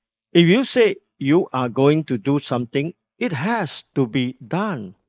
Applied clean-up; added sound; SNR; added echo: neural mask model Resemble Enhance denoiser.